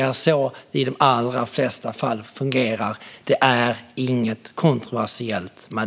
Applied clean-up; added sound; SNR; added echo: none; none; none; none.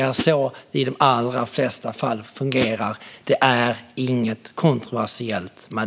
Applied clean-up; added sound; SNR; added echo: none; Hi-hat; 7 dB; none.